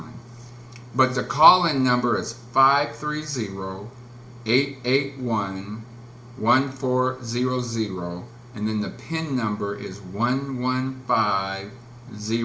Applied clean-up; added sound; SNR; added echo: none; none; none; reverberation time 0.2 s.